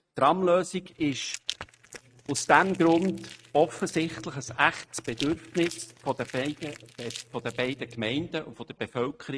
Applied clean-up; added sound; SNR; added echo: neural mask model RNNoise.